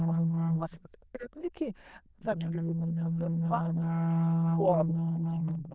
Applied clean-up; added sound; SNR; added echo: neural diffusion model UNIVERSE++.